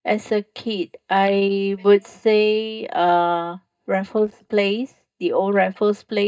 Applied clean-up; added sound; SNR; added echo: neural mask model DeepFilterNet 3.